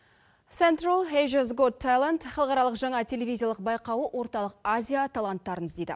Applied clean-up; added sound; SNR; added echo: none; none; none; none.